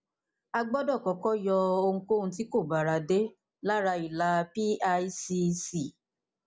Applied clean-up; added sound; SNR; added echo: none; none; none; none.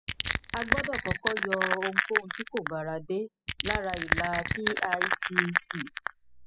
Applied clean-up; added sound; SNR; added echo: classical method spectral subtraction.